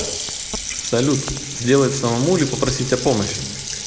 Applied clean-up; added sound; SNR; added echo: none; Water tap, faucet; 7 dB; none.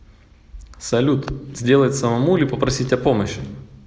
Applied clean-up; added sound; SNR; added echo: none; none; none; none.